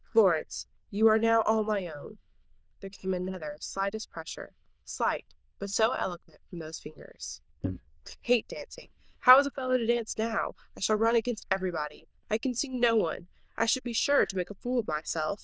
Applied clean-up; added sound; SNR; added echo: neural diffusion model UNIVERSE++.